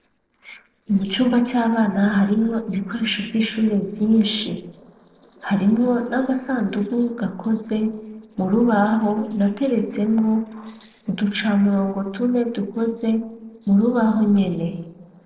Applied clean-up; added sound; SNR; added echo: neural separator model SepFormer DNS4.